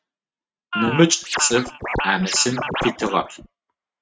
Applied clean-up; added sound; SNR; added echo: neural mask model RNNoise.